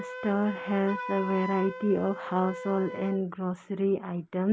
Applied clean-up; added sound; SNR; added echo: none; Wind instrument, woodwind instrument; 11 dB; none.